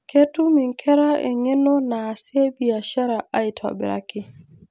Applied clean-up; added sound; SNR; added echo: none; none; none; none.